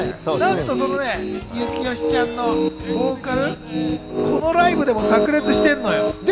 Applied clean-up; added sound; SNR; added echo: none; Piano; 1 dB; none.